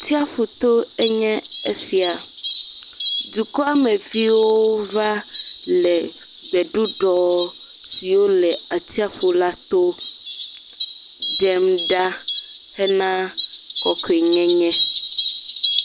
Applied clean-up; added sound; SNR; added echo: none; Fowl; 9 dB; none.